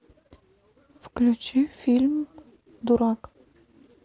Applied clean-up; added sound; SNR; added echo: none; none; none; none.